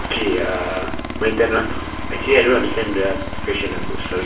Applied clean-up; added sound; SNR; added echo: none; Aircraft; 8 dB; reverberation time 0.4 s.